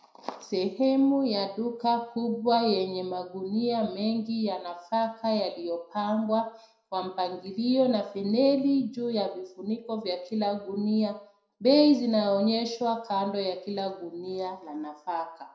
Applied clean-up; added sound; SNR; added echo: none; none; none; reverberation time 0.4 s.